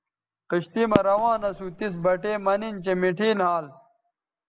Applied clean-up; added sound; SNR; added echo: none; Fireworks; 8 dB; none.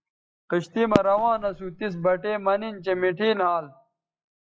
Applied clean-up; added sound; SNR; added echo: classical method log-MMSE.